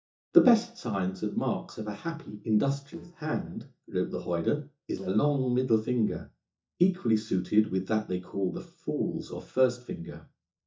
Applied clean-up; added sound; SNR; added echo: neural mask model DeepFilterNet 3.